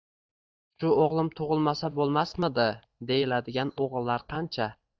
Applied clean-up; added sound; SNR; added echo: neural mask model DeepFilterNet 3.